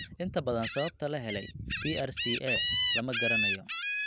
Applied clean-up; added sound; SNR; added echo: none; Gull, seagull; -3 dB; none.